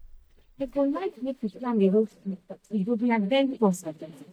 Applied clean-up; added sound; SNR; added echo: neural mask model DeepFilterNet 3.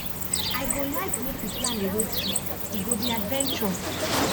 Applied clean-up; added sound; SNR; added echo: none; Cricket; -5 dB; none.